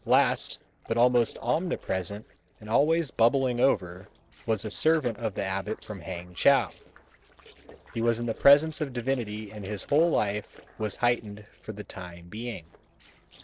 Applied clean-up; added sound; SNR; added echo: neural separator model SepFormer DNS4.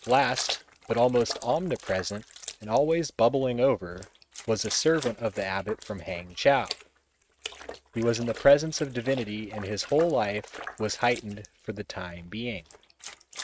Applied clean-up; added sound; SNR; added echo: neural mask model RNNoise.